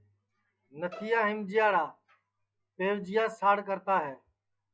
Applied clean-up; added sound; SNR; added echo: classical method log-MMSE.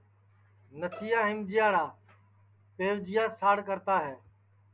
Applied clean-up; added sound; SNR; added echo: none; Bowed string instrument; 18 dB; none.